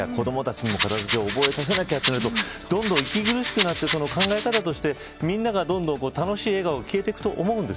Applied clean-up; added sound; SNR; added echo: none; Rattle; -3 dB; none.